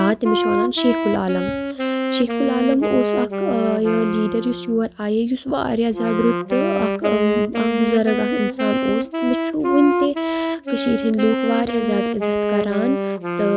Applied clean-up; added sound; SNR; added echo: none; Wind instrument, woodwind instrument; 1 dB; none.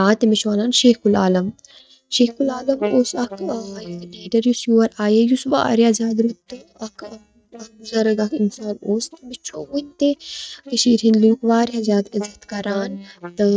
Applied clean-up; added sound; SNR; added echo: neural mask model DeepFilterNet 3.